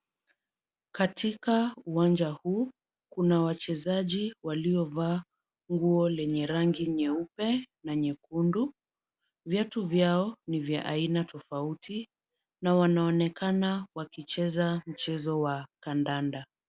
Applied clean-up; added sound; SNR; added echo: none; none; none; none.